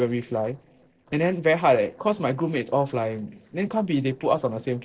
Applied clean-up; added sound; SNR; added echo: neural separator model SepFormer DNS4.